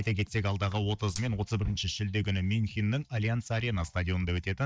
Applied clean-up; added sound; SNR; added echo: neural mask model DeepFilterNet 3.